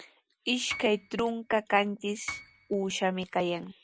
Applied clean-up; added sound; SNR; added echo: none; Piano; 16 dB; none.